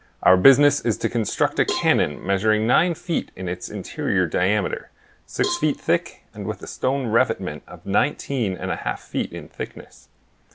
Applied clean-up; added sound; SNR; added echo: none; Cowbell; 13 dB; none.